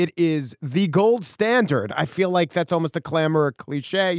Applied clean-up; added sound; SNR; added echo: none; none; none; none.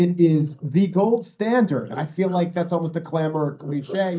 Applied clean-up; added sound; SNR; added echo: neural mask model DeepFilterNet 3.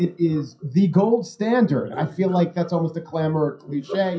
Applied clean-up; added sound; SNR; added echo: classical method WPE with log-MMSE.